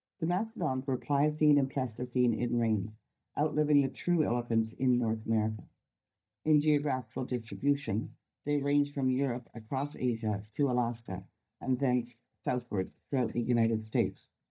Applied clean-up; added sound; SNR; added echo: neural mask model DeepFilterNet 3.